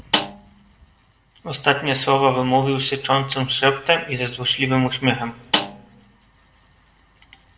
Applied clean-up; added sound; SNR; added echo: none; Snare drum; 5 dB; reverberation time 1.4 s.